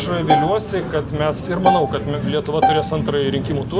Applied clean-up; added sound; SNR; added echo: none; Bowed string instrument; 2 dB; none.